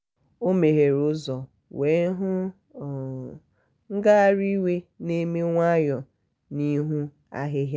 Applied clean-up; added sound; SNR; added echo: none; none; none; none.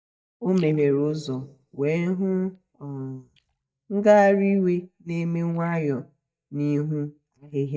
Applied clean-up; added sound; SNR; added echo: neural mask model DeepFilterNet 3.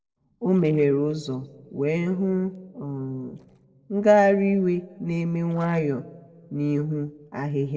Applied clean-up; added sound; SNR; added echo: neural separator model SepFormer DNS4.